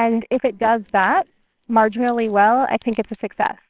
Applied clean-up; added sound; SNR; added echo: neural separator model SepFormer WHAMR!.